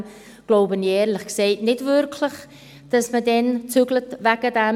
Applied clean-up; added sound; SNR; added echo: none; none; none; none.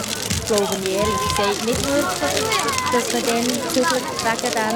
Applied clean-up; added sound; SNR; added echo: none; Crackle; -1 dB; none.